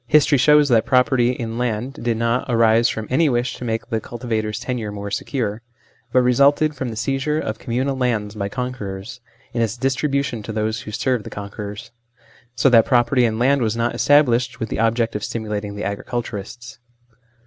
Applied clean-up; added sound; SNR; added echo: none; none; none; none.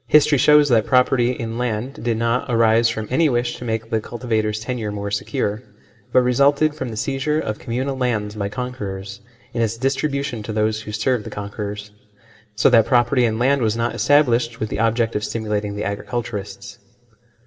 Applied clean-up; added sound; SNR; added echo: none; none; none; reverberation time 0.7 s.